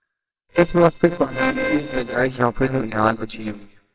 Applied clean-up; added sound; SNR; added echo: neural separator model SepFormer WHAMR!.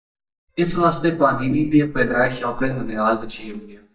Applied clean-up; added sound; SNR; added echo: neural mask model DeepFilterNet 3.